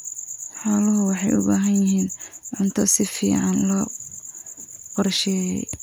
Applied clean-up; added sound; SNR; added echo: none; none; none; none.